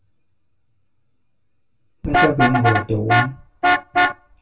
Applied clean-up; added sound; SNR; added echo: none; Vehicle horn, car horn, honking; -3 dB; reverberation time 0.2 s.